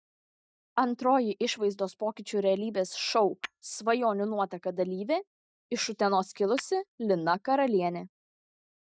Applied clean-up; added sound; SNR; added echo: neural mask model DeepFilterNet 3.